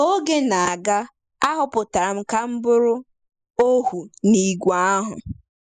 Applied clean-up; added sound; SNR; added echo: neural mask model Resemble Enhance denoiser.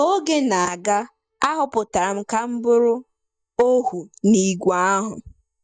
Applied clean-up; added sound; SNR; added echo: neural mask model DeepFilterNet 3.